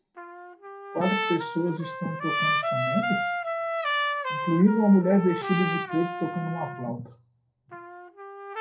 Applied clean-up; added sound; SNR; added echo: none; Trumpet; 3 dB; reverberation time 0.2 s.